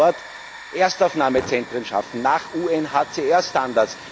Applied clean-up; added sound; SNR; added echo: none; Hiss / Fire; 16 dB; none.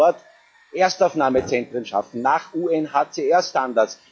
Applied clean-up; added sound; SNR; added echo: classical method log-MMSE.